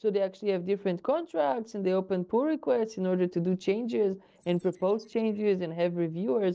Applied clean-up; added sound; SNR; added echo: neural separator model SepFormer DNS4.